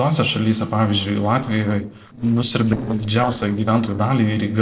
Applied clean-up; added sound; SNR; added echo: neural separator model SepFormer DNS4.